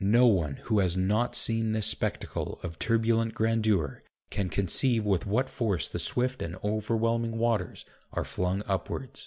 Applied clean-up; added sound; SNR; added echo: none; none; none; none.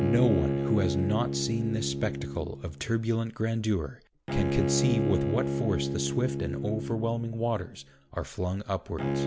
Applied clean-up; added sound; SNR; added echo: none; Bowed string instrument; 1 dB; none.